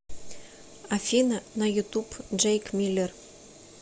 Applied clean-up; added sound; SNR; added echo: none; none; none; none.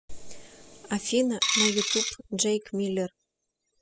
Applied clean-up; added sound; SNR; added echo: classical method spectral subtraction.